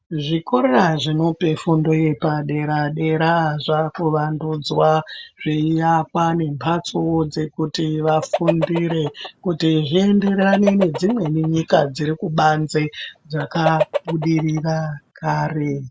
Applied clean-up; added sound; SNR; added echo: none; Chicken, rooster; 8 dB; none.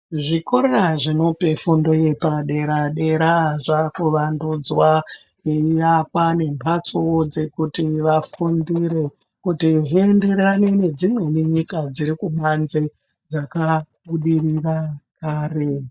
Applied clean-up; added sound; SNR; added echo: neural mask model DeepFilterNet 3.